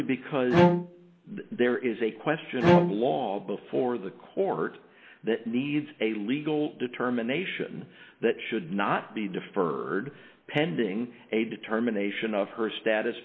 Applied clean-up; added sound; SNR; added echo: none; Bowed string instrument; -5 dB; none.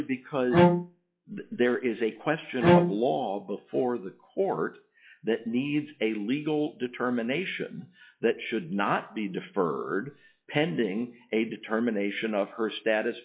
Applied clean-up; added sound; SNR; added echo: classical method log-MMSE.